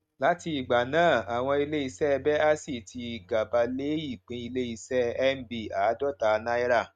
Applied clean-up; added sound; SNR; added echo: neural mask model RNNoise.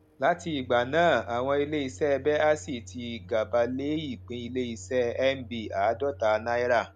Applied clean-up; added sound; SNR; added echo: none; Microwave oven; 18 dB; none.